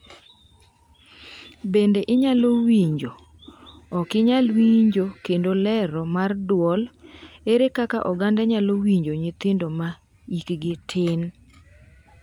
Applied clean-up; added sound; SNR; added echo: none; none; none; none.